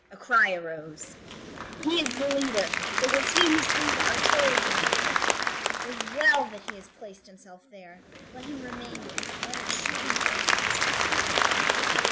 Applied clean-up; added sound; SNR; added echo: none; Applause; -3 dB; none.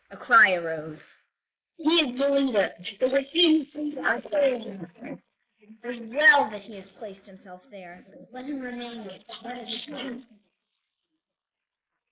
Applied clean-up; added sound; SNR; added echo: neural mask model Resemble Enhance denoiser.